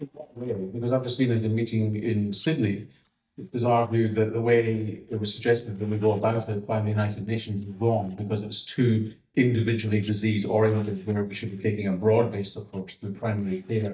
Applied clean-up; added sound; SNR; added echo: neural mask model DeepFilterNet 3.